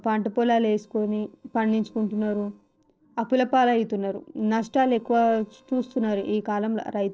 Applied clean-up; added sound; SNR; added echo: neural separator model SepFormer DNS4.